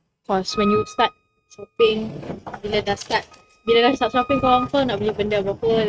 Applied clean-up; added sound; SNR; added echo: neural mask model RNNoise.